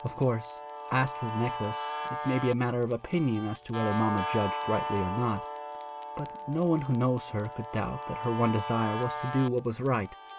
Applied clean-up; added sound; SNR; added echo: none; Guitar; 7 dB; none.